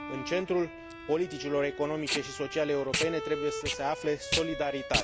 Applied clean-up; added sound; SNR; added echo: none; Packing tape, duct tape + Bowed string instrument; 5 dB; none.